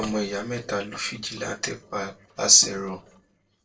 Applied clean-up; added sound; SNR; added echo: neural separator model SepFormer DNS4.